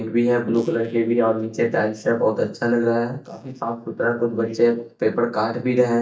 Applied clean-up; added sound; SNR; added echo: neural mask model DeepFilterNet 3.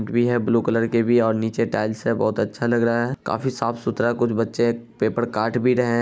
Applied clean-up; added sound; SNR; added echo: none; none; none; none.